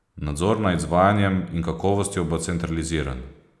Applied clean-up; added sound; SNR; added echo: none; none; none; none.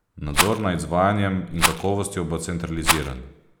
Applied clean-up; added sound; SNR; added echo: none; Rattle; 1 dB; none.